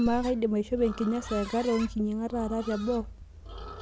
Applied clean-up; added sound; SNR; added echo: none; Livestock, farm animals, working animals; 16 dB; none.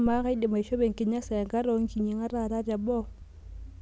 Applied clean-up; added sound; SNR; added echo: none; none; none; none.